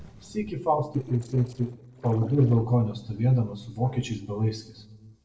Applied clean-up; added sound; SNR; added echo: neural separator model SepFormer DNS4.